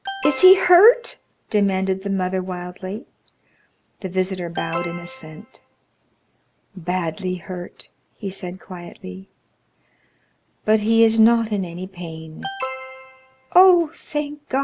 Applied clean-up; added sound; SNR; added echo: none; Alarm; 10 dB; none.